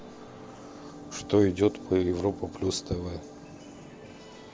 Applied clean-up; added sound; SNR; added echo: none; none; none; none.